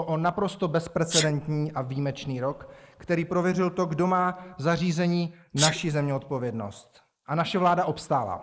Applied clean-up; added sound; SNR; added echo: neural mask model Resemble Enhance denoiser.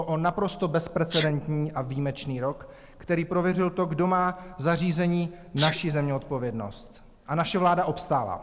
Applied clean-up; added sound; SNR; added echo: none; Sneeze; 11 dB; none.